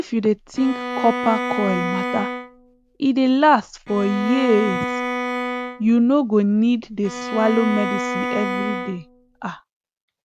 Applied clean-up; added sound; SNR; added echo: none; Bowed string instrument; 6 dB; none.